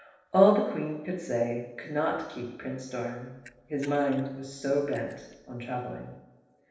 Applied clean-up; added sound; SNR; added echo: neural separator model SepFormer DNS4.